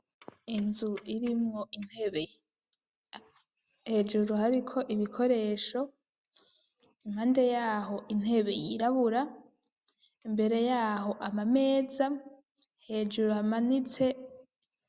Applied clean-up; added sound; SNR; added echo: none; none; none; none.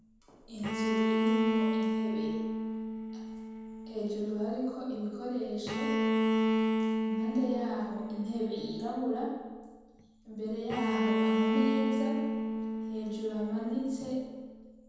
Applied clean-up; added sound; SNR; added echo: none; Bowed string instrument; -4 dB; reverberation time 1.2 s.